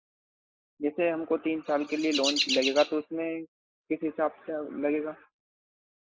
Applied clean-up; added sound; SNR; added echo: neural mask model Resemble Enhance denoiser.